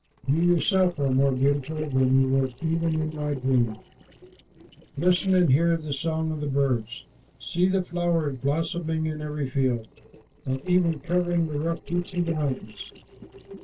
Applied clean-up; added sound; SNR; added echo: neural separator model SepFormer DNS4.